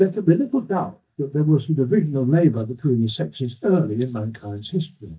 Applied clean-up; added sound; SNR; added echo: neural mask model DeepFilterNet 3.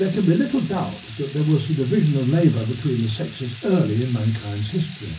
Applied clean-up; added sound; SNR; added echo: none; Water tap, faucet / Liquid; 15 dB; reverberation time 0.4 s.